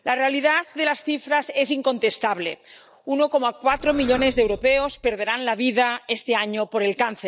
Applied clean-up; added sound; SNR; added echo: neural mask model DeepFilterNet 3.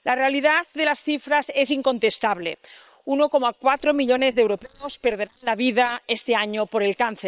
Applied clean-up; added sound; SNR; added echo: neural separator model SepFormer WHAM!.